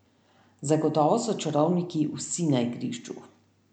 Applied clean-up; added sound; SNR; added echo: none; none; none; none.